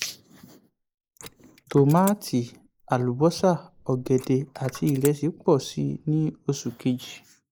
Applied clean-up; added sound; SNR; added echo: neural mask model Resemble Enhance denoiser.